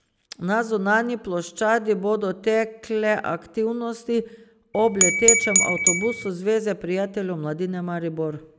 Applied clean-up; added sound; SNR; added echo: none; Glass / Bell; -4 dB; none.